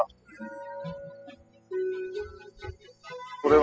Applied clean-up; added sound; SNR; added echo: classical method spectral subtraction.